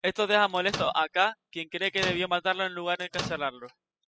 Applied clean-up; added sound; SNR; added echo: classical method spectral subtraction.